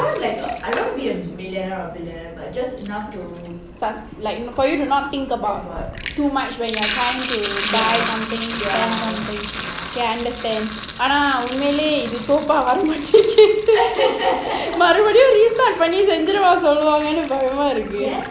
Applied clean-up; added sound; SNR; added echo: none; Sink (filling or washing); 11 dB; none.